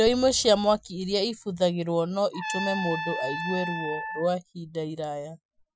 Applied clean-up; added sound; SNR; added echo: classical method Wiener filter.